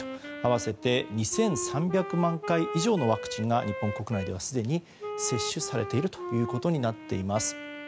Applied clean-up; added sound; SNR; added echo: none; Wind instrument, woodwind instrument; 9 dB; none.